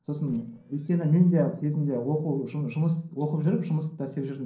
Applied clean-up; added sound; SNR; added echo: neural separator model SepFormer DNS4.